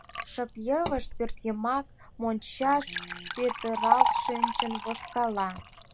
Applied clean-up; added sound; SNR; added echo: none; Liquid; 1 dB; none.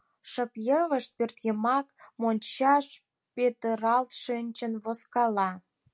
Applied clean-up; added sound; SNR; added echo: none; none; none; none.